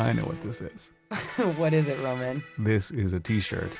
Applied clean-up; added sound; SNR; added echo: none; Electric guitar; 16 dB; none.